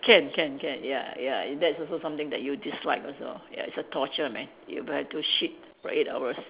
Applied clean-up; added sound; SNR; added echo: none; none; none; none.